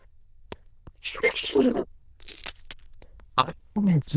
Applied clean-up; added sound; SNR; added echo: neural diffusion model UNIVERSE++.